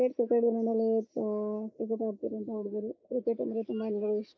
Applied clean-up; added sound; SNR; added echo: neural mask model Resemble Enhance denoiser.